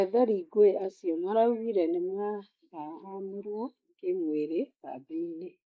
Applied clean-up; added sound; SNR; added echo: neural mask model Resemble Enhance denoiser.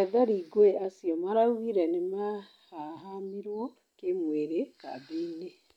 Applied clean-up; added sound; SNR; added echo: none; none; none; none.